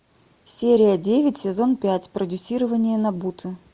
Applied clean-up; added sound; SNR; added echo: none; none; none; none.